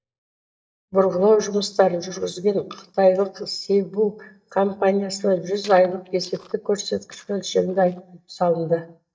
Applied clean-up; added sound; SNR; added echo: neural mask model DeepFilterNet 3.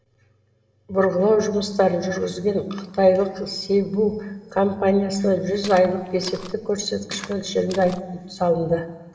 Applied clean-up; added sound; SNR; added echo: none; Walk, footsteps; 16 dB; reverberation time 2.6 s.